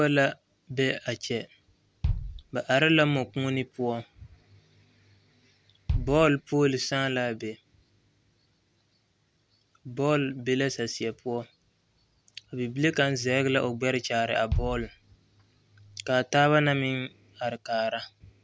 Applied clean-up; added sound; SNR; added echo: none; Bass drum; 7 dB; none.